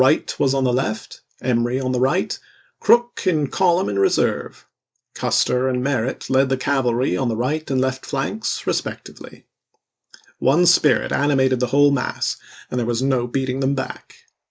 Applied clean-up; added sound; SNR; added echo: neural mask model Resemble Enhance denoiser.